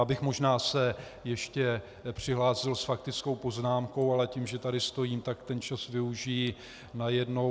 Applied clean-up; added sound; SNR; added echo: none; none; none; none.